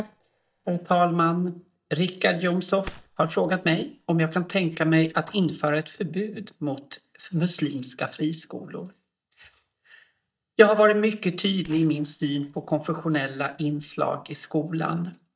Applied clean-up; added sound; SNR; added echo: neural mask model DeepFilterNet 3.